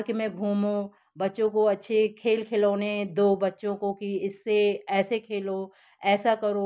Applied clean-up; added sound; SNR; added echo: none; none; none; none.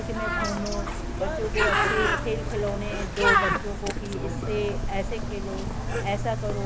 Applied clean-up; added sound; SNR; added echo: none; Bird; -4 dB; none.